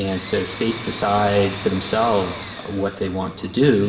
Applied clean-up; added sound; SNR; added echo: none; Domestic sounds, home sounds; 13 dB; reverberation time 1.8 s.